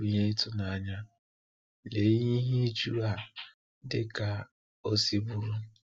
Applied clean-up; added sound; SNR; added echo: none; none; none; none.